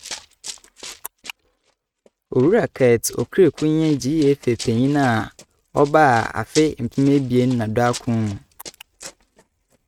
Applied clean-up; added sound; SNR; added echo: neural mask model RNNoise.